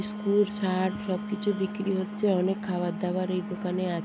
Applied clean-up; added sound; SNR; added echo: none; Wind instrument, woodwind instrument; 8 dB; none.